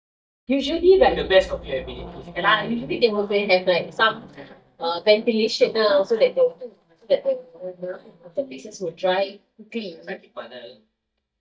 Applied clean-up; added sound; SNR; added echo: neural mask model DeepFilterNet 3.